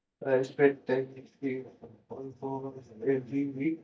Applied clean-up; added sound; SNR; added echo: neural mask model DeepFilterNet 3.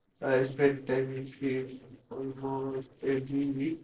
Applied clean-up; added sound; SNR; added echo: neural separator model SepFormer DNS4.